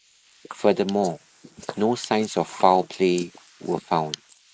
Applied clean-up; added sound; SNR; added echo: neural mask model Resemble Enhance denoiser.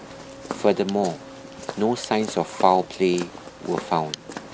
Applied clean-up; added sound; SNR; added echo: none; Walk, footsteps; 12 dB; none.